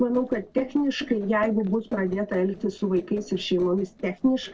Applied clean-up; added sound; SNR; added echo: neural separator model SepFormer DNS4.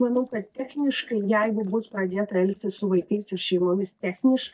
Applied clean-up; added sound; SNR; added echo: neural mask model DeepFilterNet 3.